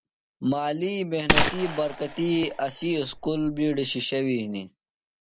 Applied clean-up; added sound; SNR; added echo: none; Gunshot, gunfire; -1 dB; none.